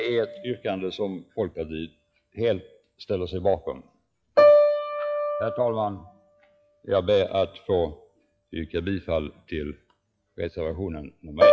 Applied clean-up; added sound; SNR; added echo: classical method log-MMSE.